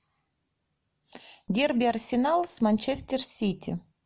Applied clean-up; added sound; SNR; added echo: none; none; none; none.